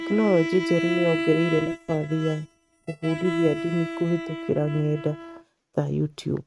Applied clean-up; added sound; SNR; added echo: neural mask model RNNoise.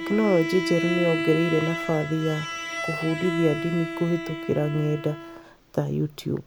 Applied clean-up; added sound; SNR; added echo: none; Bowed string instrument; 6 dB; none.